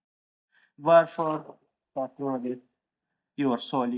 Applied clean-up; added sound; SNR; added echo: neural mask model DeepFilterNet 3.